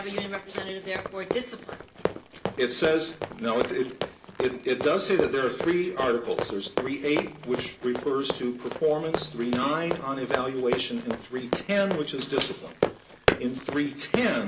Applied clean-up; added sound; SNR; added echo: none; Run; 5 dB; reverberation time 0.2 s.